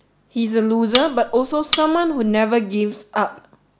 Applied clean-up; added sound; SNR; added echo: none; Cutlery, silverware; 8 dB; none.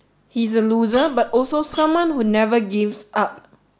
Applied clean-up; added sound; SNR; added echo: neural mask model Resemble Enhance denoiser.